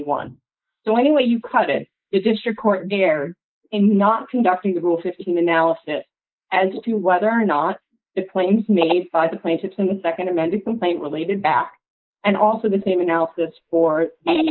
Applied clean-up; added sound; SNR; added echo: neural mask model Resemble Enhance denoiser.